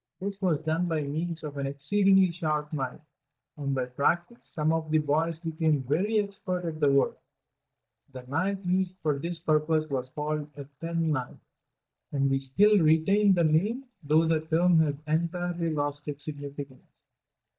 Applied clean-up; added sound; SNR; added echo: neural mask model DeepFilterNet 3.